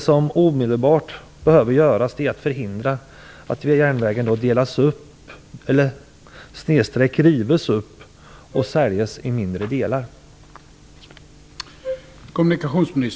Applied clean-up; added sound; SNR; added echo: none; Wind instrument, woodwind instrument; 13 dB; none.